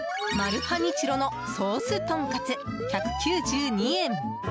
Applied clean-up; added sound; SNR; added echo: none; Alarm; 6 dB; none.